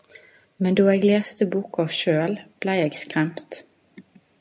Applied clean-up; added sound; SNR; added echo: none; none; none; none.